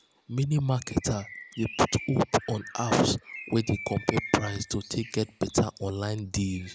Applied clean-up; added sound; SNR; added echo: none; Bird; 17 dB; none.